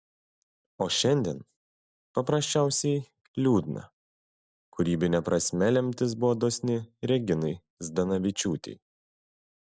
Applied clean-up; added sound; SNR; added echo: none; none; none; none.